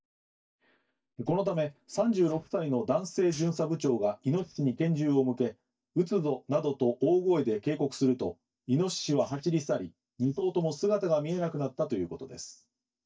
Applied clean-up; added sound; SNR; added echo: neural mask model DeepFilterNet 3.